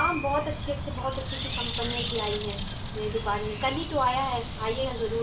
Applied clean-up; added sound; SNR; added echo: none; Bird; 3 dB; reverberation time 0.3 s.